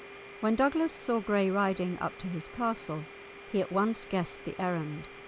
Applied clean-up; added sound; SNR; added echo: none; Domestic sounds, home sounds; 16 dB; none.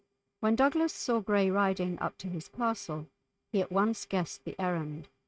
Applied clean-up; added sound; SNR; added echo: neural mask model RNNoise.